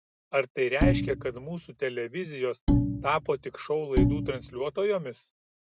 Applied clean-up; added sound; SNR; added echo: none; Bowed string instrument; -2 dB; none.